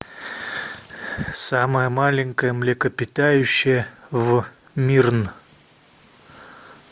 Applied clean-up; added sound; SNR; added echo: none; none; none; none.